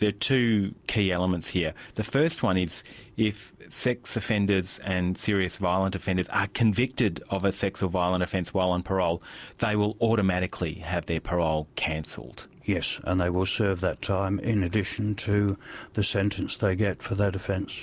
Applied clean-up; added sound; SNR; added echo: none; none; none; none.